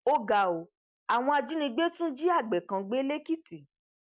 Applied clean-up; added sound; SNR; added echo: neural mask model Resemble Enhance denoiser.